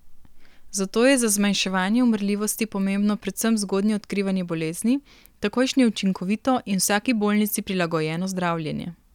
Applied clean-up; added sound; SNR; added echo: none; none; none; none.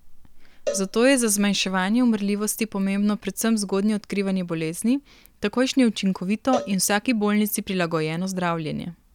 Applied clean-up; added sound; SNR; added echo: none; Cowbell; 14 dB; none.